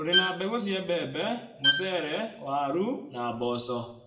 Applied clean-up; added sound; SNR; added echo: none; Bowed string instrument; -2 dB; reverberation time 0.6 s.